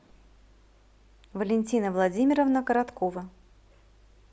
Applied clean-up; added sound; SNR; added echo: none; none; none; none.